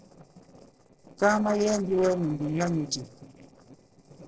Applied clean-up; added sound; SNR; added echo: neural separator model SepFormer DNS4.